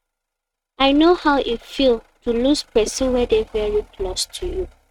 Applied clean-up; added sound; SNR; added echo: neural mask model RNNoise.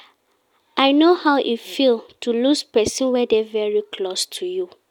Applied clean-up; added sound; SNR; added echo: none; none; none; none.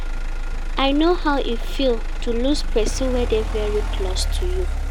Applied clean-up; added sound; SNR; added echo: none; Motor vehicle (road); -1 dB; none.